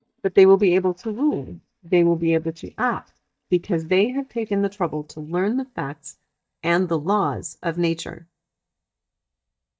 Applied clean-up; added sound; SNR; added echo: neural mask model DeepFilterNet 3.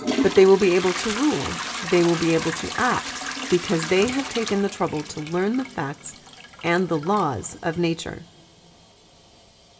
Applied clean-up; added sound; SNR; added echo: none; Trickle, dribble / Toilet flush / Hiss; 9 dB; reverberation time 0.3 s.